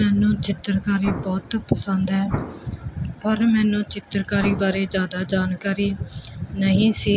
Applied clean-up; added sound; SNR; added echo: none; Explosion; 12 dB; none.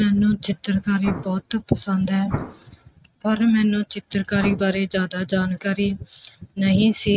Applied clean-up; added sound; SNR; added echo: neural mask model RNNoise.